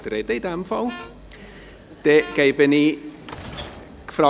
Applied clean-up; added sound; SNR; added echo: none; Sliding door / Train + Harmonica; 18 dB; none.